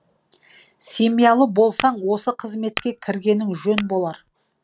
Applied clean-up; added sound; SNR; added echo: none; Tap / Glass; 13 dB; none.